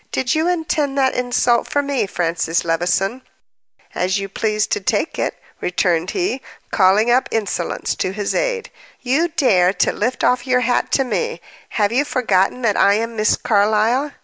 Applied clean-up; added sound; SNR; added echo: none; none; none; none.